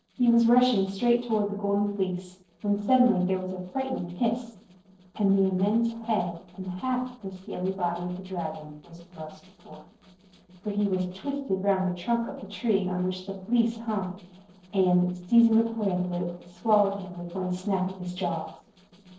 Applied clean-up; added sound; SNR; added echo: neural separator model SepFormer DNS4.